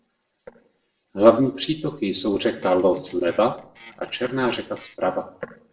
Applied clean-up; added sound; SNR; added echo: neural separator model SepFormer DNS4.